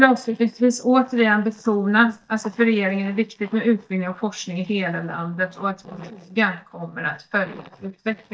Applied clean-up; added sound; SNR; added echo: neural mask model DeepFilterNet 3.